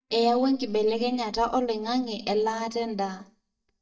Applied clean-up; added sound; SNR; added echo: neural mask model DeepFilterNet 3.